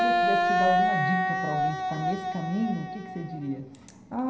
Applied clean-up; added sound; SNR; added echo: none; Wind instrument, woodwind instrument; -4 dB; reverberation time 0.5 s.